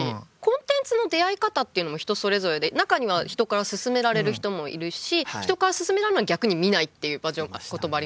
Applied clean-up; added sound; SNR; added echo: none; none; none; none.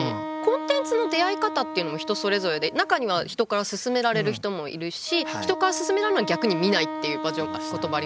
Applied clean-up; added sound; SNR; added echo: none; Wind instrument, woodwind instrument; 8 dB; none.